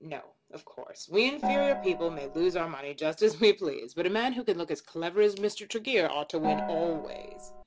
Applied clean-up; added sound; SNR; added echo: none; Gong; 5 dB; none.